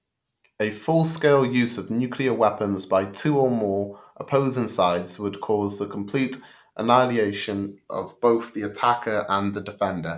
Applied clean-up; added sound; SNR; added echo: none; none; none; none.